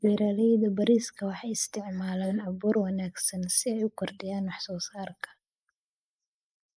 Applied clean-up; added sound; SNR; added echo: neural mask model Resemble Enhance denoiser.